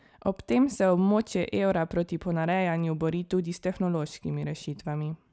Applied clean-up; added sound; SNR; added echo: none; none; none; none.